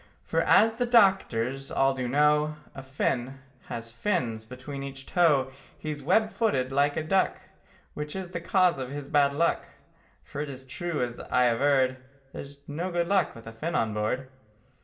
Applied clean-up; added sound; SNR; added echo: none; none; none; reverberation time 0.5 s.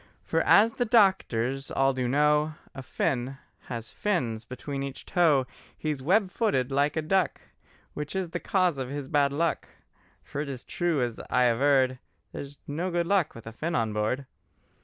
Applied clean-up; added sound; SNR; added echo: none; none; none; none.